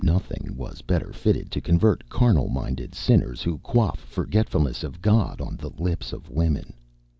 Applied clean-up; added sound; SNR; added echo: none; none; none; none.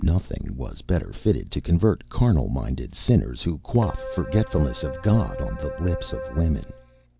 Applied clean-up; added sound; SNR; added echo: none; Keyboard (musical); 11 dB; none.